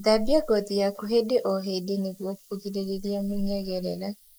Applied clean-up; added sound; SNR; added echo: neural mask model Resemble Enhance denoiser.